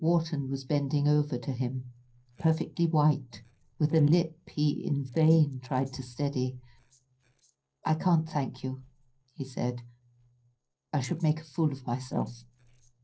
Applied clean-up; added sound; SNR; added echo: neural separator model SepFormer DNS4.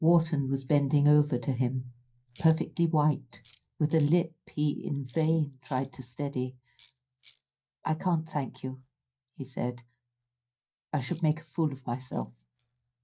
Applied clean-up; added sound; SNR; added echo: neural mask model DeepFilterNet 3.